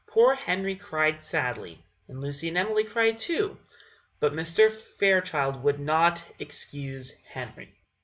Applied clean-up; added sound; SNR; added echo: none; none; none; none.